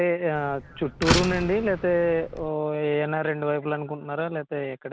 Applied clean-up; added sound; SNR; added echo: none; Slam; 4 dB; none.